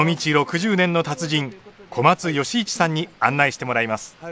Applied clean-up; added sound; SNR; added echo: none; none; none; none.